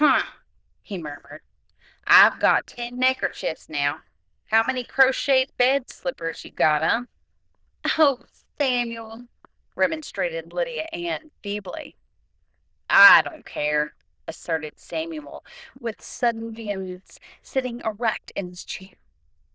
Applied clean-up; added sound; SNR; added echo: neural diffusion model UNIVERSE++.